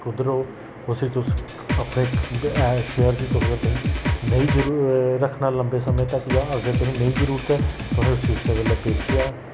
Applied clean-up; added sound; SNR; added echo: none; Drum kit; 1 dB; none.